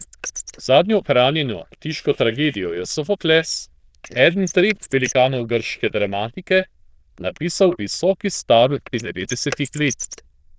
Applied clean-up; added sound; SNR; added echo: neural diffusion model UNIVERSE++.